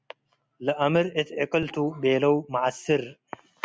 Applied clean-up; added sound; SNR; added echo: none; none; none; none.